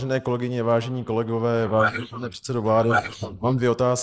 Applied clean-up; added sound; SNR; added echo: neural mask model Resemble Enhance denoiser.